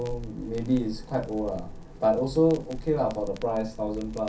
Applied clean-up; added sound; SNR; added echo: none; Crackle; 12 dB; reverberation time 0.3 s.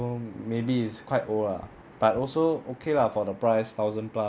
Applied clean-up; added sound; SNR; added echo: none; none; none; none.